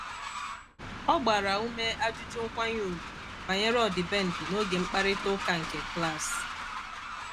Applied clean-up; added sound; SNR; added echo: none; Train; 7 dB; none.